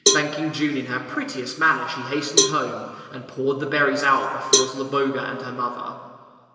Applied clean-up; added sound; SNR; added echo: none; Cowbell; 2 dB; reverberation time 2.5 s.